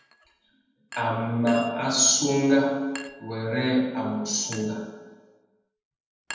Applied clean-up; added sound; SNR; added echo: none; Chink, clink; 19 dB; reverberation time 1.1 s.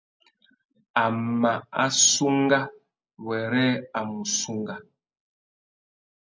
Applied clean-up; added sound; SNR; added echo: none; none; none; none.